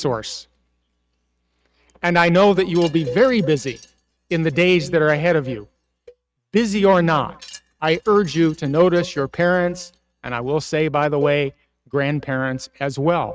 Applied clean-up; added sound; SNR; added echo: neural mask model RNNoise.